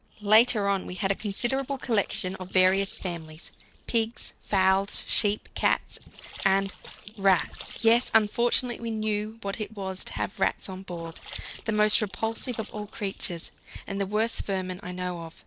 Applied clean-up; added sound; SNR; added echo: neural separator model SepFormer DNS4.